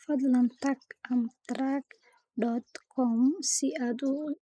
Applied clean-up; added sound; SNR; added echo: neural mask model Resemble Enhance denoiser.